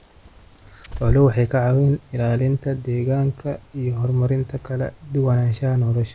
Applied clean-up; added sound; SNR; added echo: none; Bird; 15 dB; none.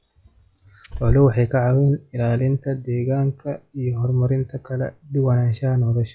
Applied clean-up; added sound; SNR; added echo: classical method log-MMSE.